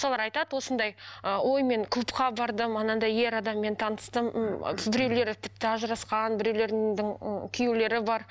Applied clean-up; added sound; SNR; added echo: none; none; none; none.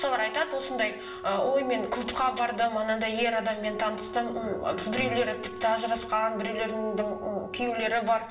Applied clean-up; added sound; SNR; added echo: none; Wind instrument, woodwind instrument; 13 dB; reverberation time 1.3 s.